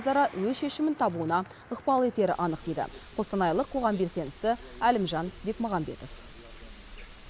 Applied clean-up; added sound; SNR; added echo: none; none; none; none.